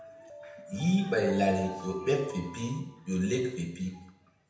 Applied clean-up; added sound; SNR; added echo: none; Alarm; 17 dB; reverberation time 0.8 s.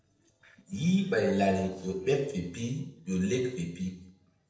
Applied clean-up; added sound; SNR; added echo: neural separator model SepFormer DNS4.